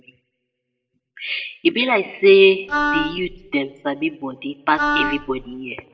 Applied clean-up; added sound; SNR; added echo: none; Wind instrument, woodwind instrument; 3 dB; reverberation time 1.0 s.